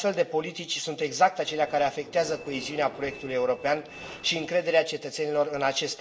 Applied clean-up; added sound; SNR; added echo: none; Train; 17 dB; reverberation time 0.4 s.